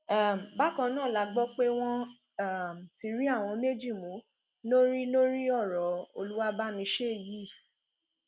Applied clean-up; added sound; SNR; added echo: none; none; none; none.